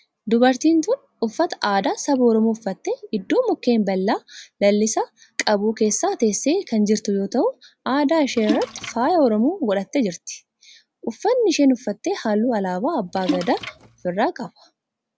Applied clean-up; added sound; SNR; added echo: none; Splash, splatter; 10 dB; none.